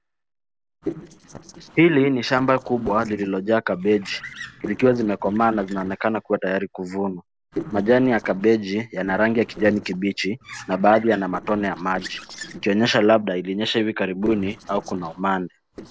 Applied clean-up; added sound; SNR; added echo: neural separator model SepFormer DNS4.